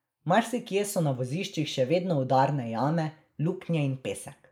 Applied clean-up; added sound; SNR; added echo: neural mask model Resemble Enhance denoiser.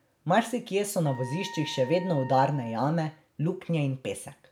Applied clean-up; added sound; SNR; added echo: none; Wind instrument, woodwind instrument; 15 dB; none.